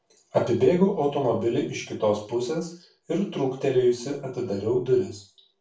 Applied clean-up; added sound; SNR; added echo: none; none; none; reverberation time 0.3 s.